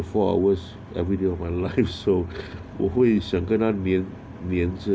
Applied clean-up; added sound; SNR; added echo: none; none; none; none.